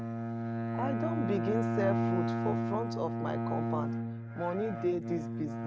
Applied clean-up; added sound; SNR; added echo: neural mask model RNNoise.